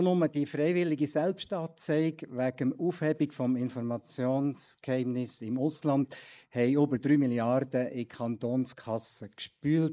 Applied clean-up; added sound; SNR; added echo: neural mask model Resemble Enhance denoiser.